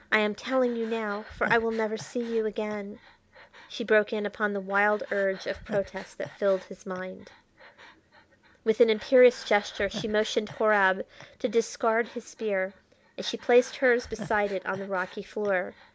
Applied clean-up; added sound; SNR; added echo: none; Breathing; 19 dB; none.